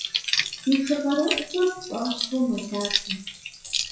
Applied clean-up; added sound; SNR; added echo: classical method WPE with log-MMSE.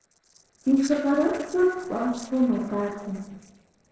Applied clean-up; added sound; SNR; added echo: neural separator model SepFormer DNS4.